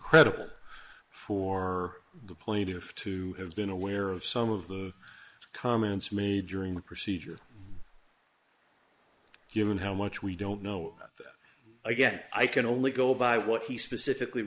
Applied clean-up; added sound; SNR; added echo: neural mask model Resemble Enhance denoiser.